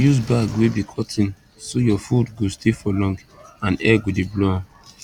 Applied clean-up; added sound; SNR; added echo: none; none; none; none.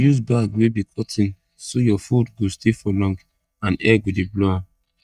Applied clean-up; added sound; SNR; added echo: neural mask model DeepFilterNet 3.